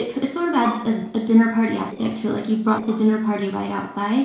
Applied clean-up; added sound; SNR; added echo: neural separator model SepFormer DNS4.